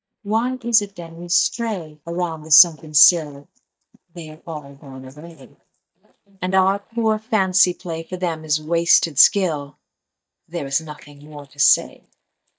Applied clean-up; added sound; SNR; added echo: neural mask model DeepFilterNet 3.